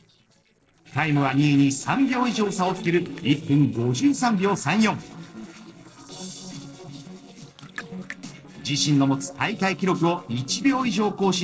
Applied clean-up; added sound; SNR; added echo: neural separator model SepFormer DNS4.